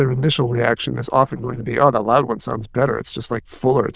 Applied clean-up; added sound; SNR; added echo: neural diffusion model UNIVERSE++.